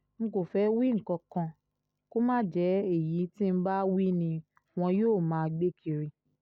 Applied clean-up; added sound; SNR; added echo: none; none; none; none.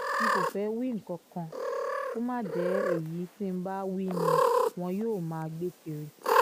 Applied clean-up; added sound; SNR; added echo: none; Cat; -3 dB; none.